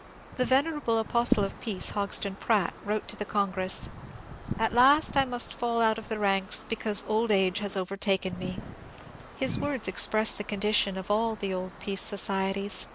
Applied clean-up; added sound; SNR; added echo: none; Wind; 11 dB; none.